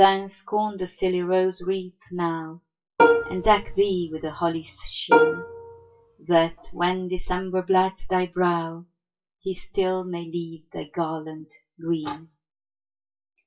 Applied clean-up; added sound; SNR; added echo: classical method WPE with log-MMSE.